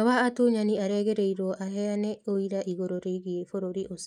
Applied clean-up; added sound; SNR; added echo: neural mask model Resemble Enhance denoiser.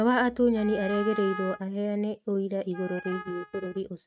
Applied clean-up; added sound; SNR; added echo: neural mask model RNNoise.